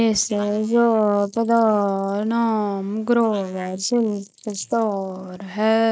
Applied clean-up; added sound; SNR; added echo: neural mask model Resemble Enhance denoiser.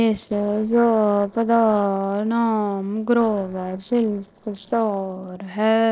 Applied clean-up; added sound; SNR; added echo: neural separator model SepFormer DNS4.